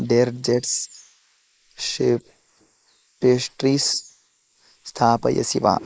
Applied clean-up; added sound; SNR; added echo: neural mask model Resemble Enhance denoiser.